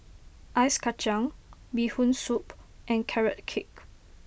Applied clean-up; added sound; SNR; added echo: none; none; none; none.